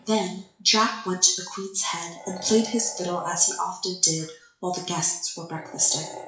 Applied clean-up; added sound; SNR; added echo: classical method WPE with log-MMSE.